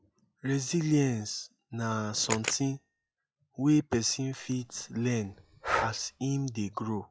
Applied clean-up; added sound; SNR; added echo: classical method log-MMSE.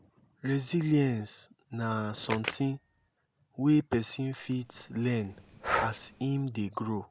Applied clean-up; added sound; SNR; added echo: none; Breathing + Camera; 7 dB; none.